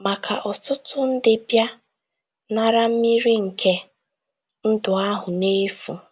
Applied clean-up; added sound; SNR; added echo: none; none; none; none.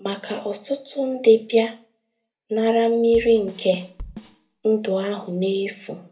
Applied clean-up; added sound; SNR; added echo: none; Bass drum / Snare drum / Drum kit; 18 dB; reverberation time 0.3 s.